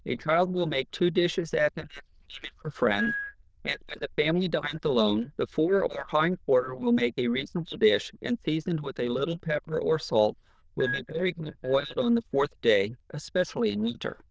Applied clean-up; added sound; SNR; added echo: neural diffusion model UNIVERSE++.